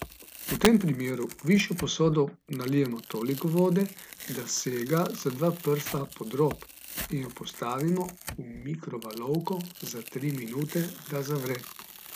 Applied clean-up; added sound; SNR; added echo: none; Tearing; 15 dB; none.